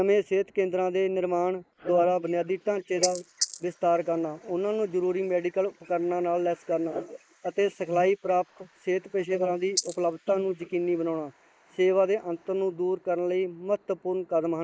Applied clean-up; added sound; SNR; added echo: neural mask model Resemble Enhance denoiser.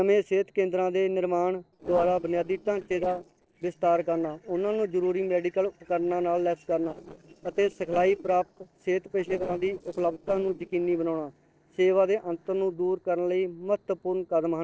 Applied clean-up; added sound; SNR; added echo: neural separator model SepFormer DNS4.